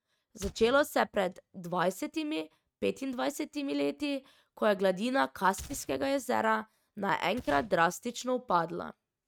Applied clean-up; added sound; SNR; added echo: neural mask model RNNoise.